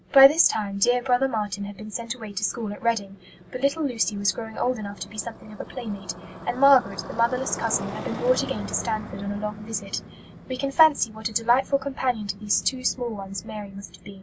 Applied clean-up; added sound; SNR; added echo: none; Motorcycle; 15 dB; none.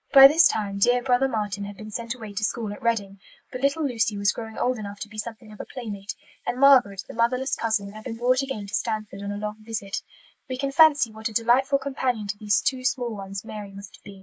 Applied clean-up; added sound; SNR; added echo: neural mask model Resemble Enhance denoiser.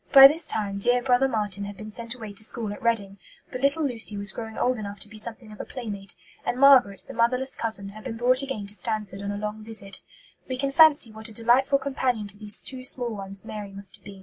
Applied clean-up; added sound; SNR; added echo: none; none; none; none.